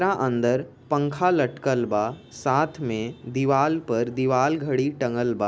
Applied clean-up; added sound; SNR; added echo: none; none; none; none.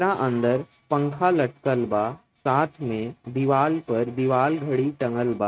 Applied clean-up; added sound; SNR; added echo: neural mask model RNNoise.